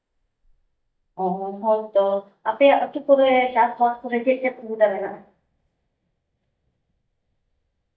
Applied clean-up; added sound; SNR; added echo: neural mask model DeepFilterNet 3.